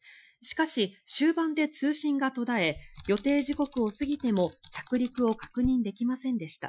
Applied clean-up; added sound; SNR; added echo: classical method Wiener filter.